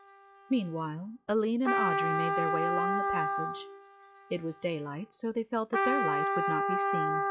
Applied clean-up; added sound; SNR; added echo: classical method log-MMSE.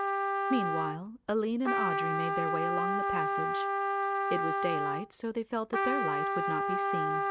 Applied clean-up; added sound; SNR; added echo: none; Trumpet; -4 dB; none.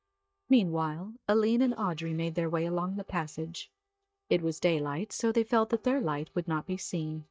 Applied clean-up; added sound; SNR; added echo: neural mask model DeepFilterNet 3.